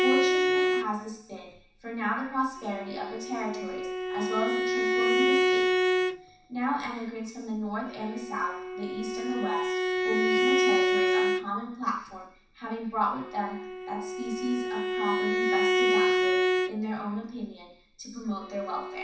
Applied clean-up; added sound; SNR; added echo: none; Bowed string instrument; -5 dB; reverberation time 0.7 s.